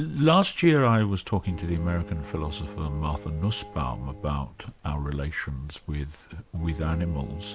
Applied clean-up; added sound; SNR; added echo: none; Bowed string instrument; 17 dB; none.